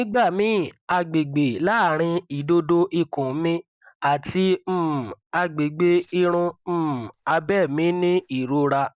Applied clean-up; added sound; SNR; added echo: neural mask model DeepFilterNet 3.